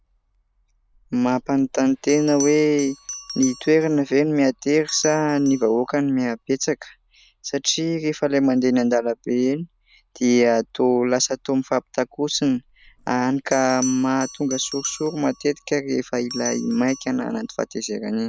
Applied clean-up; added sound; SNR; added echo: none; Bell; 18 dB; none.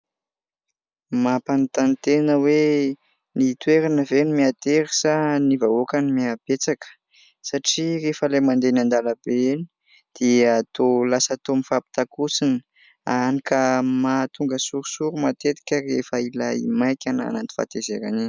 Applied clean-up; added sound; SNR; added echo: none; none; none; none.